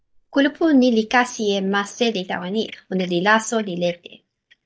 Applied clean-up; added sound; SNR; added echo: neural mask model DeepFilterNet 3.